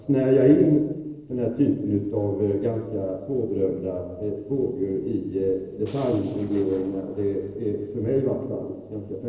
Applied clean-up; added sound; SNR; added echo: neural separator model SepFormer DNS4.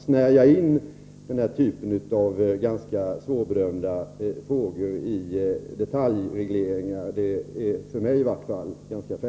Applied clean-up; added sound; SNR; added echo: none; none; none; none.